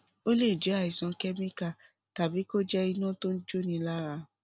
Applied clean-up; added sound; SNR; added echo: none; none; none; none.